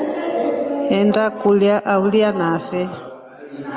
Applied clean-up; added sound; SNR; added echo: none; none; none; none.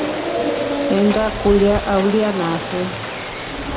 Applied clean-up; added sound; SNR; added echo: none; Rain; 8 dB; reverberation time 0.5 s.